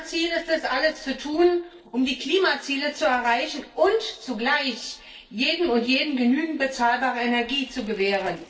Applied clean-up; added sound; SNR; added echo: neural separator model SepFormer DNS4.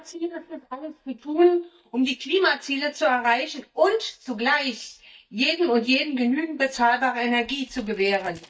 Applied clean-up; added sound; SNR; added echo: neural mask model DeepFilterNet 3.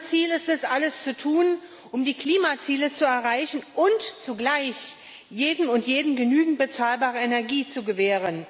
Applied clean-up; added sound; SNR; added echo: none; none; none; none.